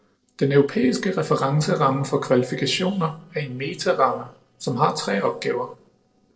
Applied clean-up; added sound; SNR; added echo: neural separator model SepFormer DNS4.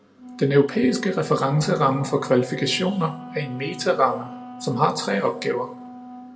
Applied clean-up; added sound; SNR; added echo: none; Wind instrument, woodwind instrument; 15 dB; reverberation time 0.5 s.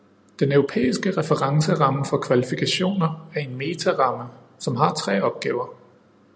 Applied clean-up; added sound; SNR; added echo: none; none; none; none.